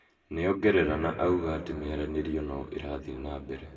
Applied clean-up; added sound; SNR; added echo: none; none; none; reverberation time 2.6 s.